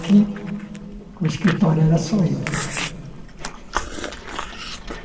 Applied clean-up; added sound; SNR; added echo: none; Chewing, mastication; 12 dB; reverberation time 2.7 s.